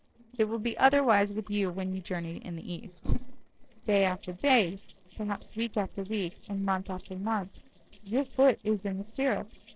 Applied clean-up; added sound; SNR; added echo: neural separator model SepFormer DNS4.